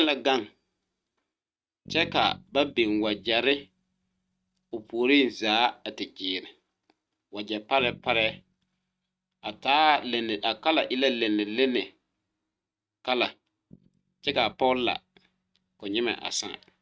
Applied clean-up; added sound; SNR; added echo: neural mask model RNNoise.